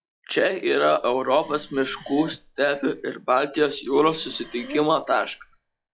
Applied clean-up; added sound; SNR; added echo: classical method log-MMSE.